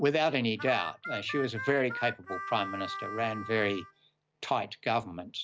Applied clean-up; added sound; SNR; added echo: none; Harmonica; 9 dB; none.